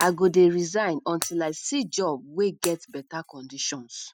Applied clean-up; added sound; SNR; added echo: classical method spectral subtraction.